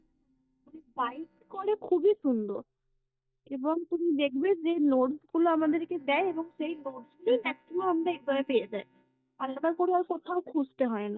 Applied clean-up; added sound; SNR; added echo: neural mask model DeepFilterNet 3.